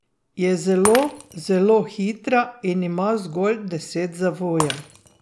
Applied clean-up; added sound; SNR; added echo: none; Shatter; 12 dB; none.